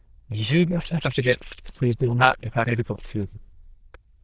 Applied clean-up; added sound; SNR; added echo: neural diffusion model UNIVERSE++.